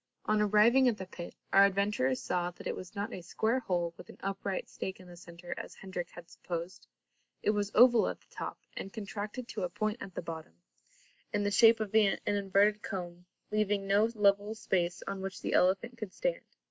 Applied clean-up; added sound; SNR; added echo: none; none; none; none.